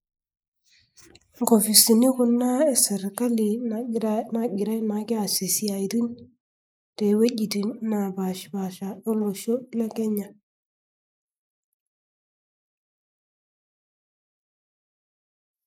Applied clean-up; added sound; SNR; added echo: neural mask model Resemble Enhance denoiser.